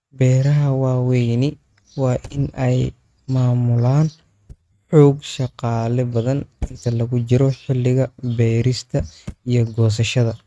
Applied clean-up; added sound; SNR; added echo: neural mask model RNNoise.